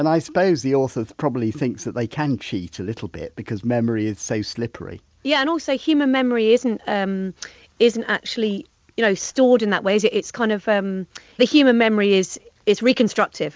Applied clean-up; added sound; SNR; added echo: none; none; none; none.